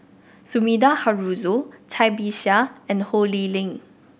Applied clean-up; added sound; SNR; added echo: none; none; none; none.